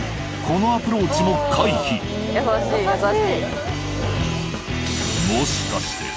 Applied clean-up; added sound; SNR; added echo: none; none; none; none.